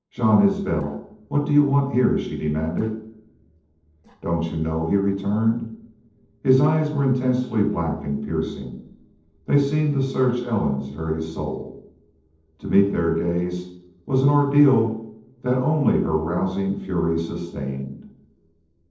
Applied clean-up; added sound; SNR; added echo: neural separator model SepFormer DNS4.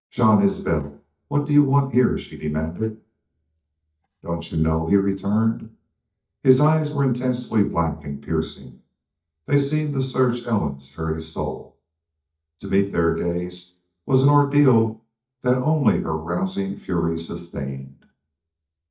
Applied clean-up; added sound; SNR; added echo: neural mask model DeepFilterNet 3.